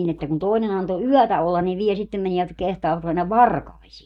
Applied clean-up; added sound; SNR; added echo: neural mask model DeepFilterNet 3.